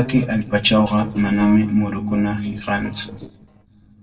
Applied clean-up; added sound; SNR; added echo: neural separator model SepFormer DNS4.